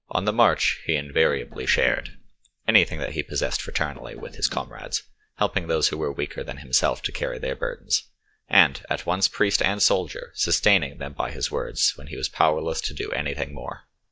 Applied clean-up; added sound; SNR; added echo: neural mask model DeepFilterNet 3.